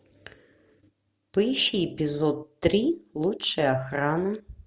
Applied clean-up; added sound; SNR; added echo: none; none; none; none.